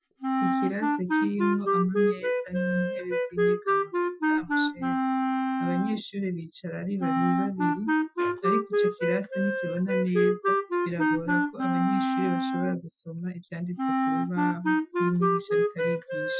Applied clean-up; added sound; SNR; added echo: classical method Wiener filter.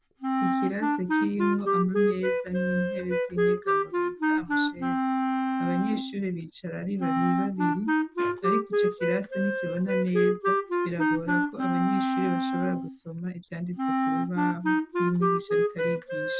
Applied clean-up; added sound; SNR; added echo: none; Wind instrument, woodwind instrument; -4 dB; none.